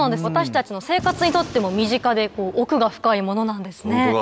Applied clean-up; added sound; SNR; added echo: none; Gunshot, gunfire; 16 dB; none.